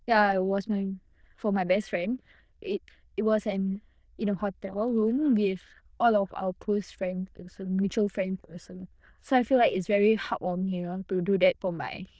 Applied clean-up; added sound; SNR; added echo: neural diffusion model UNIVERSE++.